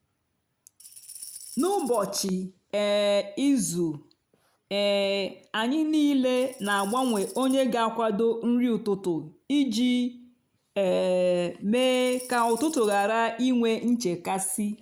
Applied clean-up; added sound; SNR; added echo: none; Tambourine; 17 dB; none.